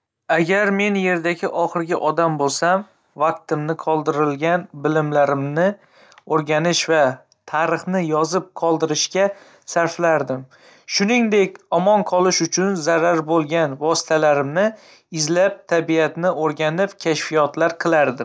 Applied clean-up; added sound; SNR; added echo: none; none; none; none.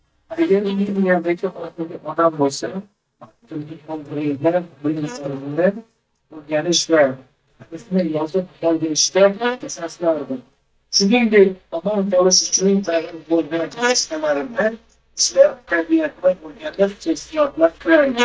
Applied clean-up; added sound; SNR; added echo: neural mask model DeepFilterNet 3.